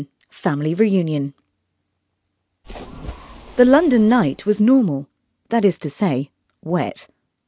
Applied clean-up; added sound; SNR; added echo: none; Splash, splatter; 18 dB; none.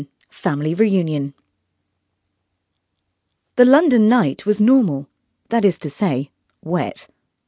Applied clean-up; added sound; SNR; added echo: none; none; none; none.